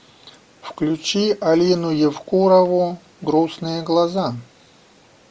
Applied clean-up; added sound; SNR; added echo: none; none; none; none.